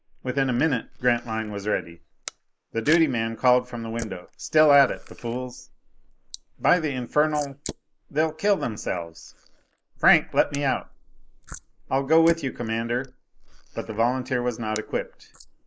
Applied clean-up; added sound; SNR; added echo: neural mask model Resemble Enhance denoiser.